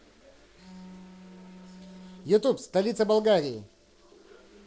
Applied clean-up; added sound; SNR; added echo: neural separator model SepFormer DNS4.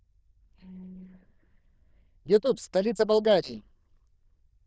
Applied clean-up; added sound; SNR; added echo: neural diffusion model UNIVERSE++.